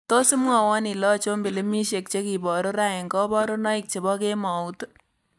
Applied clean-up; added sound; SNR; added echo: neural mask model DeepFilterNet 3.